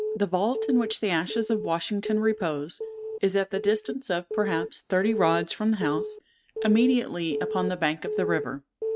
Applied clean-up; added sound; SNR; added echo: neural mask model RNNoise.